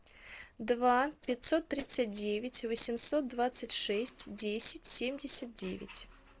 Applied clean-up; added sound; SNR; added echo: neural separator model SepFormer DNS4.